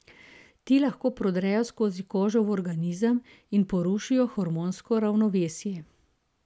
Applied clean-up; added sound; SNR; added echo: none; none; none; none.